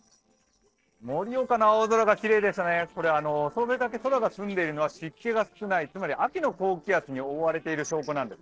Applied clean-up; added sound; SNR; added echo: neural separator model SepFormer DNS4.